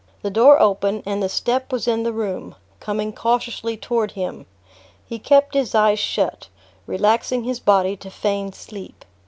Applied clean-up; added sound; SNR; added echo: none; none; none; none.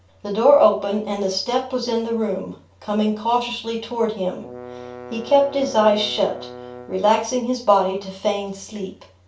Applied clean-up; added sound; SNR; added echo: none; Bowed string instrument; 16 dB; reverberation time 0.3 s.